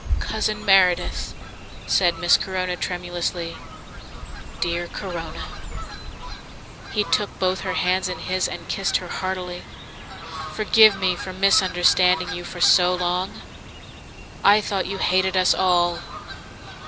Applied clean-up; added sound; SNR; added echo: none; Fowl; 9 dB; none.